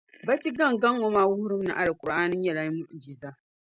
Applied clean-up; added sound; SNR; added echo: none; none; none; none.